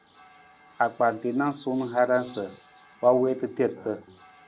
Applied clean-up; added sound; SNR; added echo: none; Bird; 16 dB; none.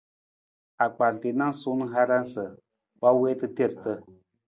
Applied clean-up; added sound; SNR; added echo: none; none; none; none.